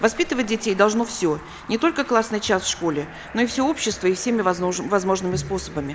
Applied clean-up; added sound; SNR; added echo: none; Cricket + Wind; 18 dB; none.